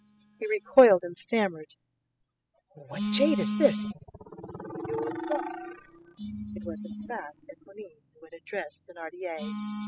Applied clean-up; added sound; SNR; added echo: classical method spectral subtraction.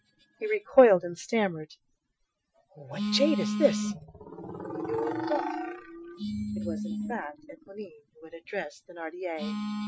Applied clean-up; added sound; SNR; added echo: classical method Wiener filter.